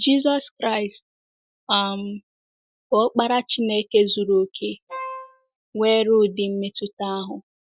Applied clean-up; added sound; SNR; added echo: classical method Wiener filter.